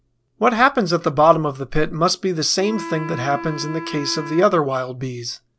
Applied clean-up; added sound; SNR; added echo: none; Wind instrument, woodwind instrument; 13 dB; none.